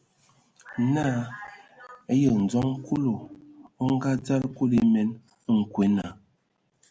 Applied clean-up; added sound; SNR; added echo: none; none; none; none.